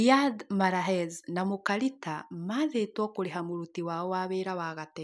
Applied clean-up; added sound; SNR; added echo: none; none; none; none.